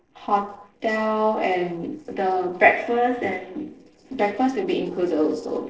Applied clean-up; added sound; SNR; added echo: neural separator model SepFormer DNS4.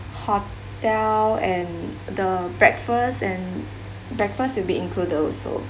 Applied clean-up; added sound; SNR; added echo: none; none; none; none.